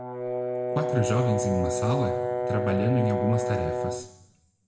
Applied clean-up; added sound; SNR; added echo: none; Brass instrument; 0 dB; reverberation time 0.9 s.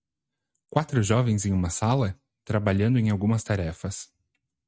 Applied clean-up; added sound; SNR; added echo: none; none; none; none.